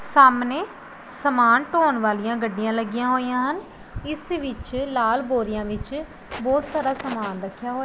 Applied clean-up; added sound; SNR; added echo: none; none; none; none.